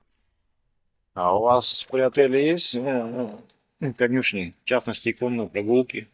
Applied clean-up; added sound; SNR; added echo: neural mask model DeepFilterNet 3.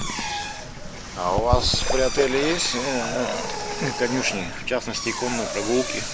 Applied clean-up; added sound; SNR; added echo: none; Bird / Fowl + Drill; 3 dB; none.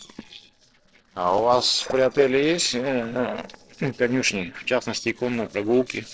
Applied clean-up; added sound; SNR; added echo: neural separator model SepFormer DNS4.